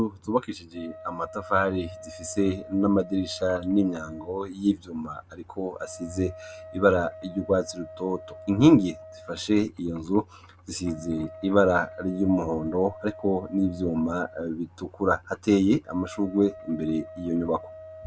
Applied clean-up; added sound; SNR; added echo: none; Wind instrument, woodwind instrument; 18 dB; none.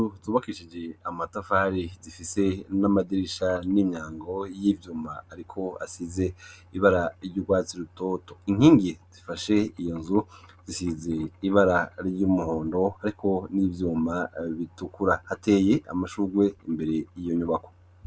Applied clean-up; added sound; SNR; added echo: none; none; none; none.